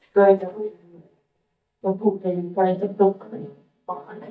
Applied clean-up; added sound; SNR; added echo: neural mask model DeepFilterNet 3.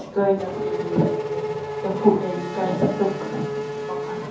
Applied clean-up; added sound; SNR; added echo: none; Race car, auto racing / Accelerating, revving, vroom; 5 dB; reverberation time 0.5 s.